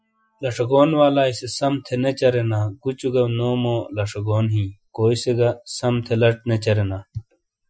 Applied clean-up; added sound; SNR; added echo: classical method Wiener filter.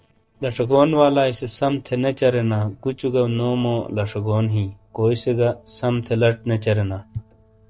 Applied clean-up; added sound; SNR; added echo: neural separator model SepFormer DNS4.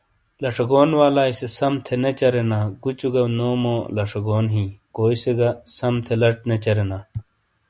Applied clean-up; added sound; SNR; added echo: none; none; none; none.